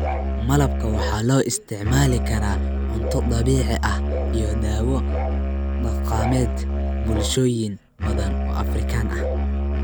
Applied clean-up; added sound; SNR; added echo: none; Musical instrument; -2 dB; none.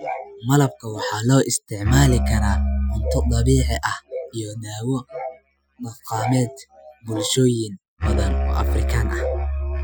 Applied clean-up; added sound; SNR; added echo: classical method Wiener filter.